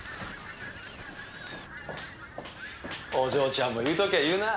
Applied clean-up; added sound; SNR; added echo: none; Fowl; 14 dB; none.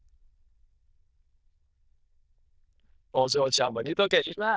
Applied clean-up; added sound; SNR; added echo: neural diffusion model UNIVERSE++.